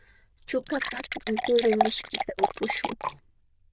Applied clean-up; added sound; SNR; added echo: neural diffusion model UNIVERSE++.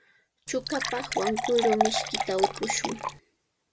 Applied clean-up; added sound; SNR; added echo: none; Fill (with liquid) / Water; 0 dB; none.